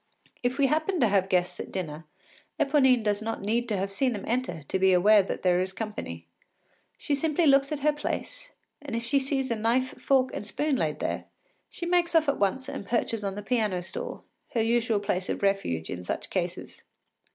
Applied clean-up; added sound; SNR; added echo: none; none; none; none.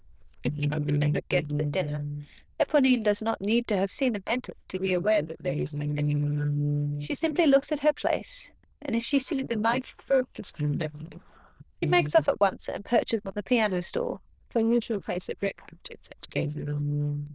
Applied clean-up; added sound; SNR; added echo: neural diffusion model UNIVERSE++.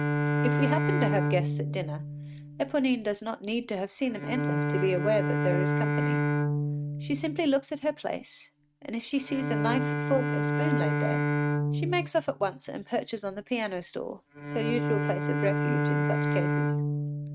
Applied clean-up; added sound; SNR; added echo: neural mask model RNNoise.